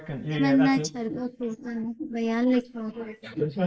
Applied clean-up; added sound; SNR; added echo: neural mask model Resemble Enhance denoiser.